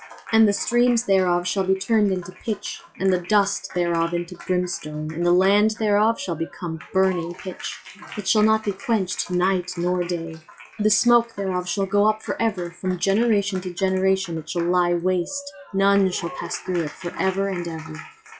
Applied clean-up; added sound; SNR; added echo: classical method log-MMSE.